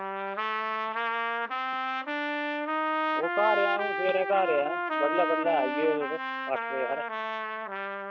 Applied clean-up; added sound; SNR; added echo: neural mask model RNNoise.